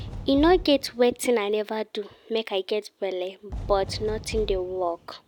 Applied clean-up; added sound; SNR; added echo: none; Fireworks; 13 dB; none.